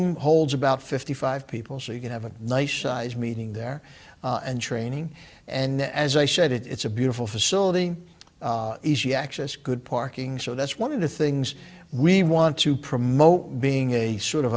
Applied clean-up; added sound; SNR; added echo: none; none; none; none.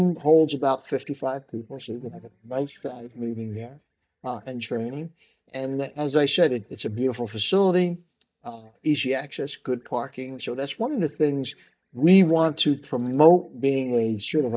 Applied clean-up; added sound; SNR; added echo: neural mask model DeepFilterNet 3.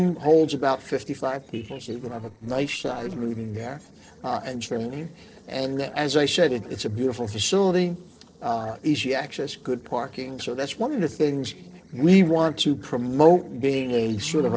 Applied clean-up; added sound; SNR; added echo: neural separator model SepFormer DNS4.